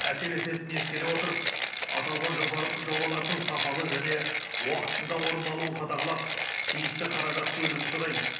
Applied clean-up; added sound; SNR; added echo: none; Mechanisms; -1 dB; reverberation time 0.8 s.